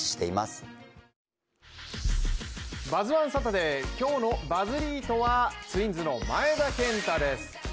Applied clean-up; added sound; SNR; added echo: none; Bass drum; -3 dB; none.